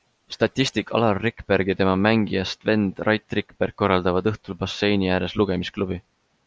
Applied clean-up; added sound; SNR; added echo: none; none; none; none.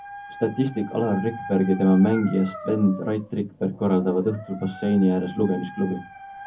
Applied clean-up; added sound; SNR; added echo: none; Dog; 16 dB; reverberation time 0.3 s.